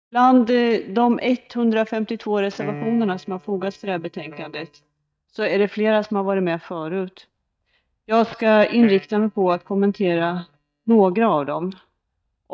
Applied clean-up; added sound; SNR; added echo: neural mask model DeepFilterNet 3.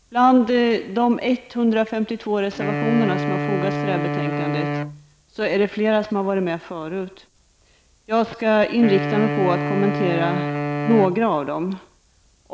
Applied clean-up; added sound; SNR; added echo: none; Wind instrument, woodwind instrument; 4 dB; none.